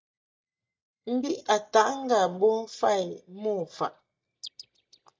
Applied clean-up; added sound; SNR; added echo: neural mask model DeepFilterNet 3.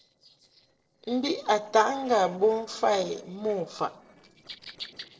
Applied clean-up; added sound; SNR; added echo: neural separator model SepFormer DNS4.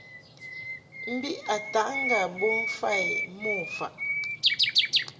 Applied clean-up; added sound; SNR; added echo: none; Bird; -2 dB; reverberation time 1.7 s.